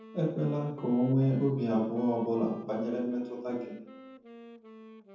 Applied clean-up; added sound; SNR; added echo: none; Wind instrument, woodwind instrument; 20 dB; reverberation time 0.9 s.